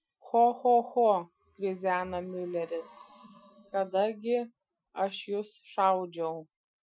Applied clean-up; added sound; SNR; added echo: classical method Wiener filter.